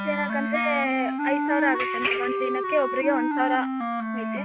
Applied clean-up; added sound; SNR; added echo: none; Wind instrument, woodwind instrument; 0 dB; none.